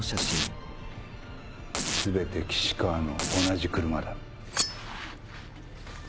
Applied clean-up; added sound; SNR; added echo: none; Cutlery, silverware + Domestic sounds, home sounds; 3 dB; none.